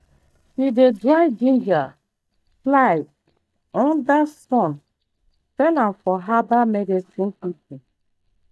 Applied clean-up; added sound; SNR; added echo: neural mask model DeepFilterNet 3.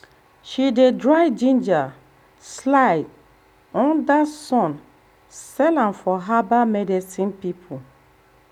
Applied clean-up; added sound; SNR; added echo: none; none; none; none.